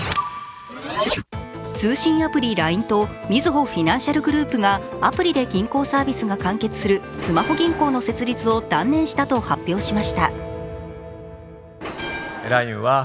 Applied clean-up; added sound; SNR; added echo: none; Bell; 9 dB; none.